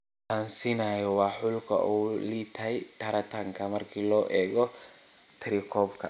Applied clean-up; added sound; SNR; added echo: none; none; none; none.